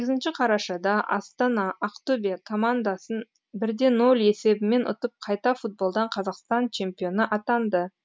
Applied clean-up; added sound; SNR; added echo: none; none; none; none.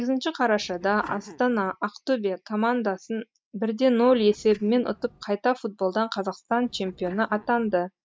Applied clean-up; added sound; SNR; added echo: neural mask model DeepFilterNet 3.